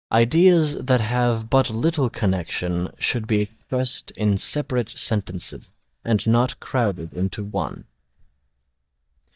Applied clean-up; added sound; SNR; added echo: neural mask model DeepFilterNet 3.